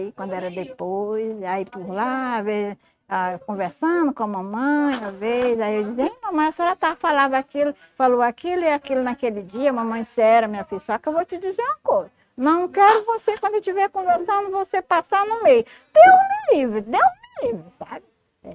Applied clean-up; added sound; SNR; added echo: neural mask model RNNoise.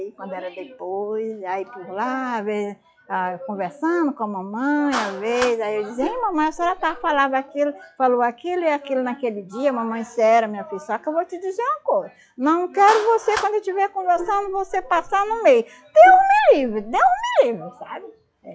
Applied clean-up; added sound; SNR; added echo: classical method log-MMSE.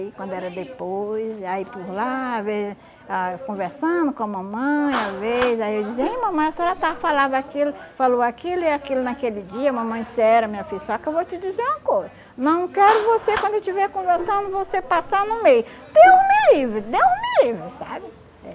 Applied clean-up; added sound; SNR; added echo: none; Gong + Clapping; 17 dB; none.